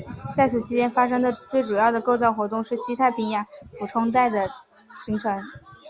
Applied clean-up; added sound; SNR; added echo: none; none; none; none.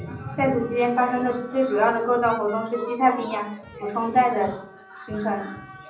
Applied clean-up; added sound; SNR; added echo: none; Wind instrument, woodwind instrument; 20 dB; reverberation time 0.6 s.